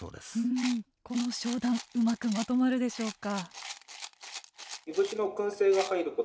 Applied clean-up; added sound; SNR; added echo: none; Rattle; 15 dB; none.